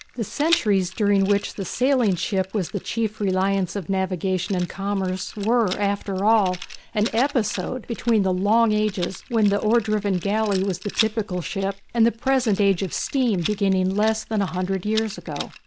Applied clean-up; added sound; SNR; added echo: none; Rattle; 15 dB; none.